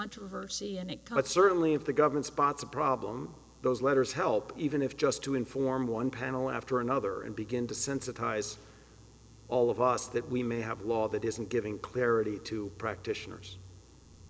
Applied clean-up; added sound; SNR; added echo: none; none; none; none.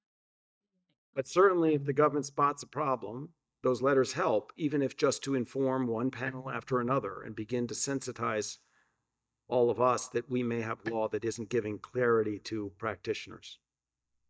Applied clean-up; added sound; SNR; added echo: neural mask model DeepFilterNet 3.